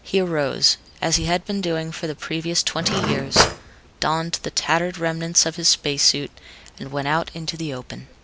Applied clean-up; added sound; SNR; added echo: none; Cutlery, silverware / Drawer open or close; 0 dB; none.